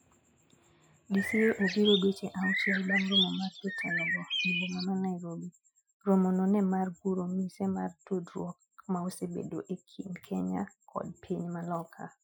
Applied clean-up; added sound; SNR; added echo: classical method Wiener filter.